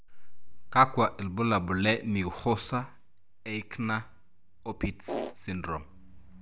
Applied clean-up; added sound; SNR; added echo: none; Fart; 4 dB; none.